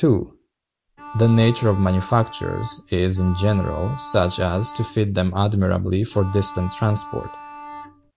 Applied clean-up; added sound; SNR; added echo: none; Bowed string instrument; 16 dB; none.